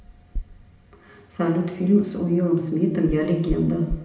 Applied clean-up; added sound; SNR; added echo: none; Knock; 12 dB; reverberation time 0.8 s.